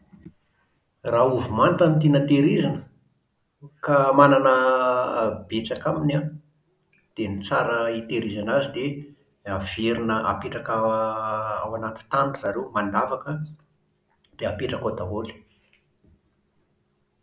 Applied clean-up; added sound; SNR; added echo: none; none; none; none.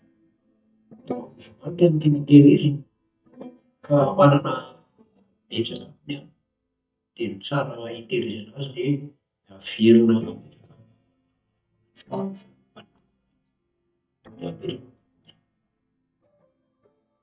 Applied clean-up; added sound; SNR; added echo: neural mask model DeepFilterNet 3.